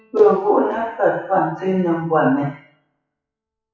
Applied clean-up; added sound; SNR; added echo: classical method WPE with log-MMSE.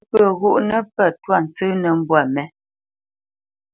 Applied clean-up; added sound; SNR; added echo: none; none; none; none.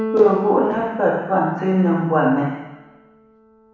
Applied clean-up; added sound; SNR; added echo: none; Keyboard (musical); 14 dB; reverberation time 1.1 s.